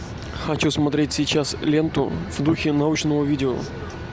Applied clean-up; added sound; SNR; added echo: none; none; none; none.